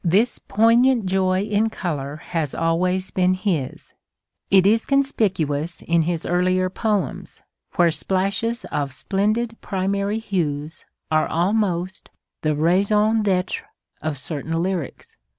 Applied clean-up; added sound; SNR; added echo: none; none; none; none.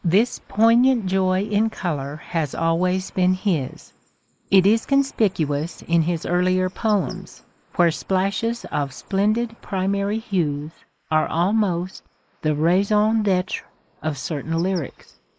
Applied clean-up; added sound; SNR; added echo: neural mask model Resemble Enhance denoiser.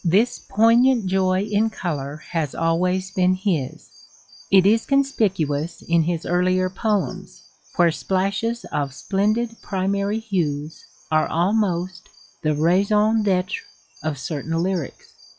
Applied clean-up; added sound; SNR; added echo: classical method log-MMSE.